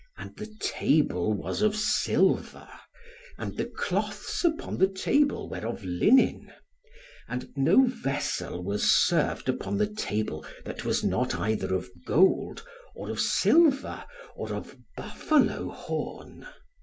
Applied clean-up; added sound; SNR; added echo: none; none; none; none.